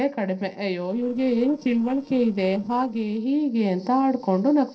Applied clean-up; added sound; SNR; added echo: neural separator model SepFormer DNS4.